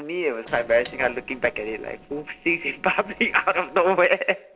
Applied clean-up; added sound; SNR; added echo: neural separator model SepFormer DNS4.